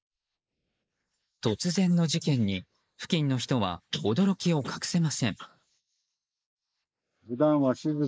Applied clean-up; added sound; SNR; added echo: neural mask model Resemble Enhance denoiser.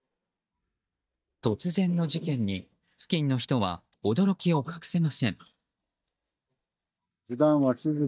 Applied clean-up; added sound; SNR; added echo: neural mask model DeepFilterNet 3.